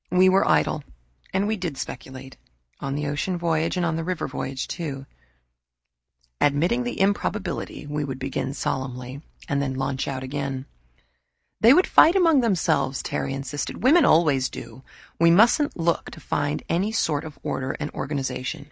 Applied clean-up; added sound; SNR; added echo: none; none; none; none.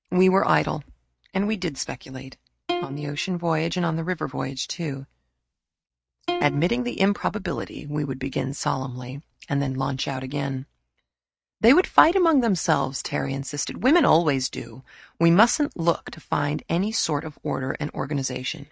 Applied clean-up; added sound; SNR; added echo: neural mask model RNNoise.